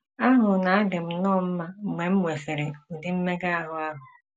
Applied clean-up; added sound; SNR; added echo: none; none; none; none.